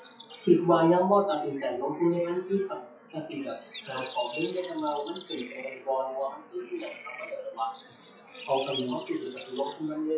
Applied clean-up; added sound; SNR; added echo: classical method WPE with log-MMSE.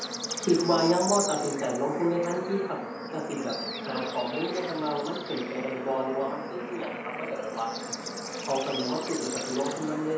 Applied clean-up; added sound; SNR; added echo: none; Bird / Insect / Frog; 5 dB; reverberation time 0.8 s.